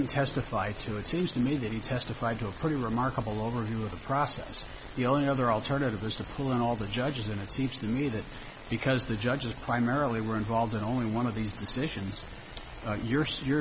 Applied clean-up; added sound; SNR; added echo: none; none; none; none.